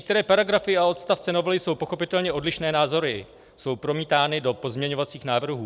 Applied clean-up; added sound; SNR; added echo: none; none; none; none.